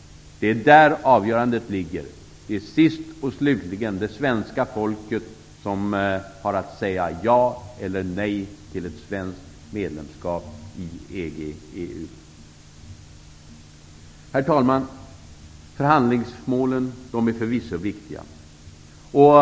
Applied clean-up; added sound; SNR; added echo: none; none; none; none.